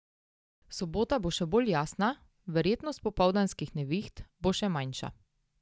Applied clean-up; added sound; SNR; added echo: none; none; none; none.